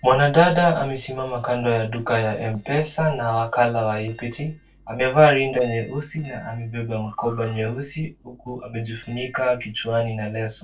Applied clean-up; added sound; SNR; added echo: neural separator model SepFormer DNS4.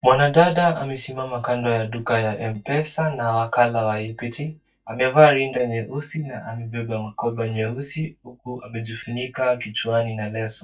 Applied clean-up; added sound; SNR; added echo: neural mask model DeepFilterNet 3.